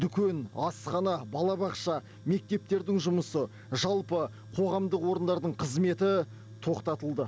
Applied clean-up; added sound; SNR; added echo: none; Tools; 18 dB; none.